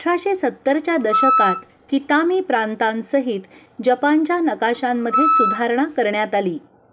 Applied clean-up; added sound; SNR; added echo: none; Wind instrument, woodwind instrument; 1 dB; none.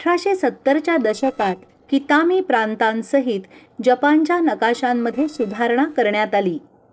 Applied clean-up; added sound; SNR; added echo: neural separator model SepFormer DNS4.